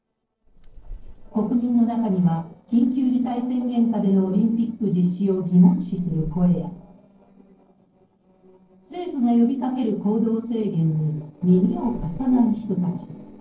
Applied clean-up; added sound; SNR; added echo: neural separator model SepFormer DNS4.